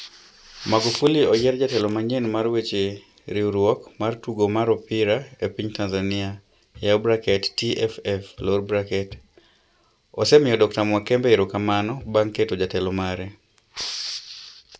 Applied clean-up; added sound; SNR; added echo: none; none; none; none.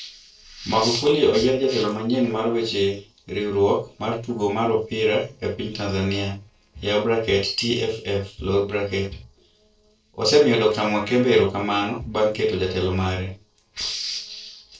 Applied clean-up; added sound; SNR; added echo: neural separator model SepFormer DNS4.